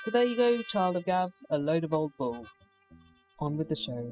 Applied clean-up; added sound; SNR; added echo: classical method spectral subtraction.